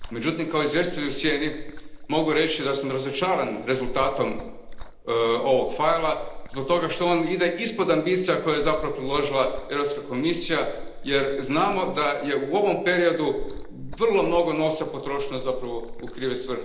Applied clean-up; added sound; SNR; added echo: none; Liquid; 11 dB; reverberation time 0.9 s.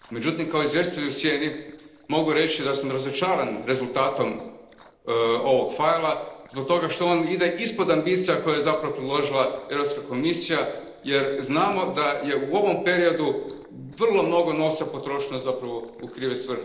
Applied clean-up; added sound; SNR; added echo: neural separator model SepFormer DNS4.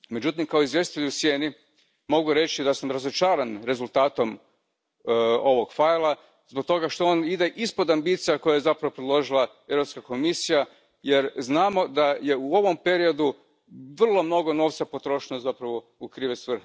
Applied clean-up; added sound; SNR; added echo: none; none; none; none.